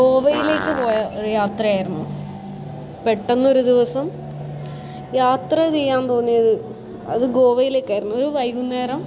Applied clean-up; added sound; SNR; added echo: none; Fart; 9 dB; none.